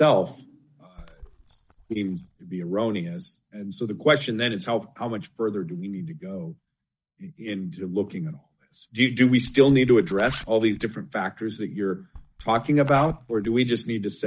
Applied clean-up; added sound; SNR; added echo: neural mask model DeepFilterNet 3.